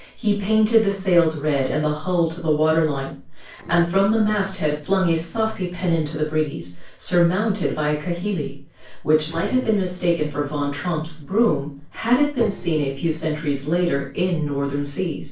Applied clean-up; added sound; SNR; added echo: neural separator model SepFormer DNS4.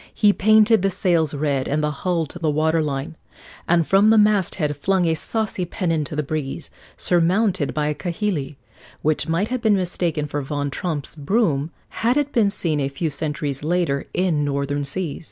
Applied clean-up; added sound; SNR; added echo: none; none; none; none.